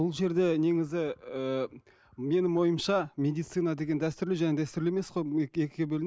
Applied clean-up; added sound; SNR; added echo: none; none; none; none.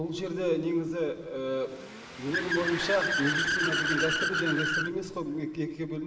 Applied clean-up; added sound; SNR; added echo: none; Accelerating, revving, vroom / Car; 2 dB; reverberation time 2.7 s.